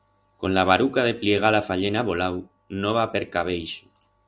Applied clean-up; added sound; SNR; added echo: none; none; none; none.